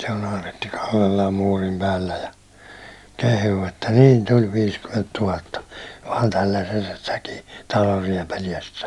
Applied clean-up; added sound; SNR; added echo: none; none; none; none.